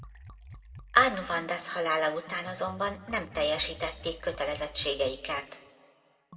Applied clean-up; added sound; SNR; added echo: none; Liquid; 18 dB; reverberation time 1.6 s.